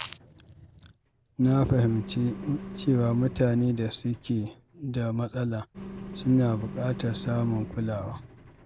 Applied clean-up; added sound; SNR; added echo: none; Engine; 14 dB; none.